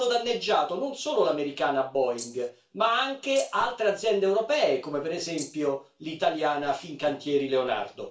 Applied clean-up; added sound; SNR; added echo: none; Rattle (instrument); 15 dB; reverberation time 0.3 s.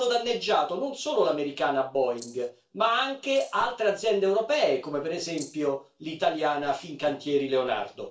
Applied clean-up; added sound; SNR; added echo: neural separator model SepFormer DNS4.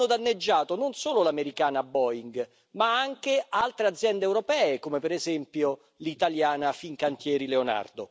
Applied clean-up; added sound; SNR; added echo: none; none; none; none.